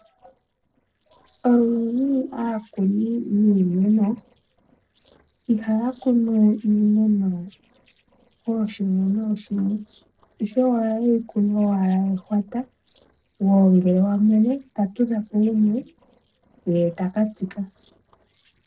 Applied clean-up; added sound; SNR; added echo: neural separator model SepFormer DNS4.